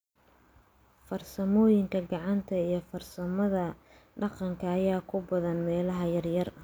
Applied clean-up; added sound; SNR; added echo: none; none; none; none.